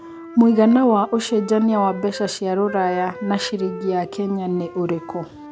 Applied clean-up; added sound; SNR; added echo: none; Wind instrument, woodwind instrument; 16 dB; none.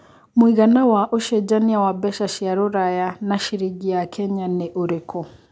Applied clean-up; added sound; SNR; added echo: none; none; none; none.